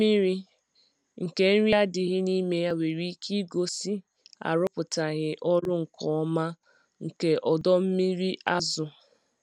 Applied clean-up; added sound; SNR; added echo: none; none; none; none.